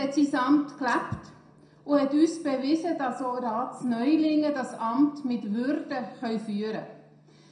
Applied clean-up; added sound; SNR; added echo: none; none; none; reverberation time 0.5 s.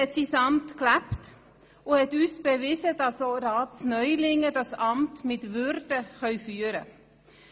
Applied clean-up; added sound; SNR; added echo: none; none; none; none.